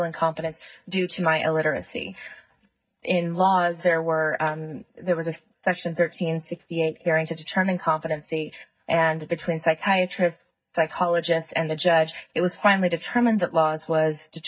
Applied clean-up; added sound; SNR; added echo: neural mask model DeepFilterNet 3.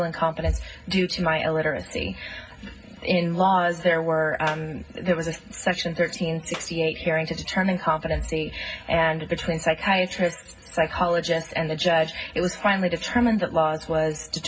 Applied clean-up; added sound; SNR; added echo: none; Clapping; 16 dB; reverberation time 0.4 s.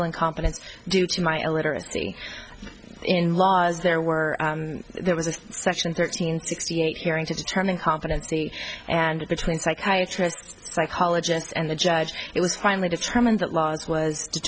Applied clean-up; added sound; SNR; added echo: none; none; none; none.